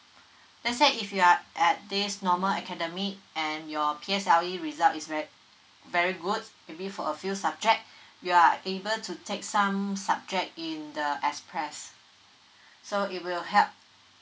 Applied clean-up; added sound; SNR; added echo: none; none; none; none.